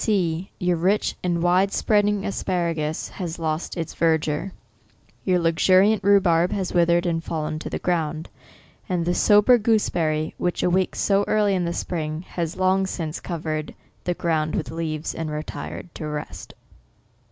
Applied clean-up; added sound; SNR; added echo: none; none; none; none.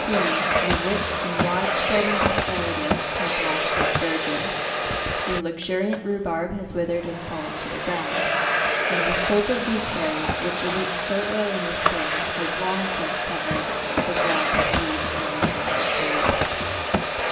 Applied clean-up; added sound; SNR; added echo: none; Domestic sounds, home sounds; -5 dB; reverberation time 2.3 s.